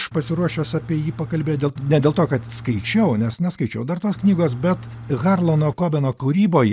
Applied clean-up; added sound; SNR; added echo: none; Engine / Truck; 14 dB; none.